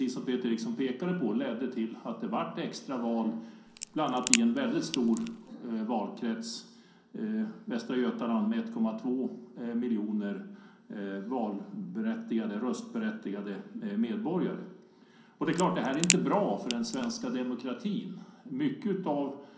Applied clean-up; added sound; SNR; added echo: none; Crack; 3 dB; reverberation time 0.6 s.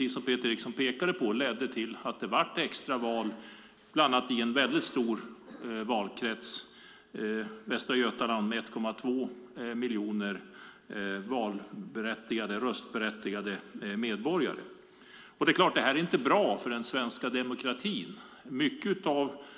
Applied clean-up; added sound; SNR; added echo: none; none; none; none.